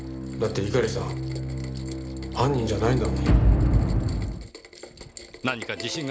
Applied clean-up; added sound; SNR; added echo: none; Rain; 20 dB; none.